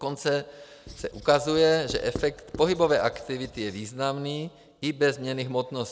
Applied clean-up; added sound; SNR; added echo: none; Writing; 15 dB; none.